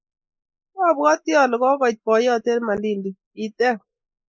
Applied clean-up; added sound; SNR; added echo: neural mask model Resemble Enhance denoiser.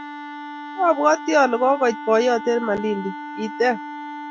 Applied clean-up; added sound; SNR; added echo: none; Wind instrument, woodwind instrument; 12 dB; none.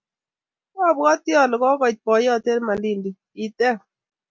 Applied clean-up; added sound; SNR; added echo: none; none; none; none.